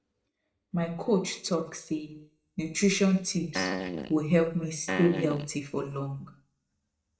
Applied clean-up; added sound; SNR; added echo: neural mask model DeepFilterNet 3.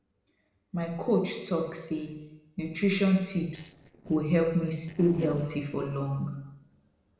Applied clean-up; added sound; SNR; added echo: neural separator model SepFormer DNS4.